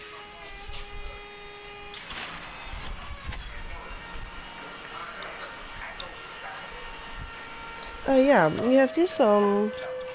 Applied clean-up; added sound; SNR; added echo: none; Subway, metro, underground; 9 dB; none.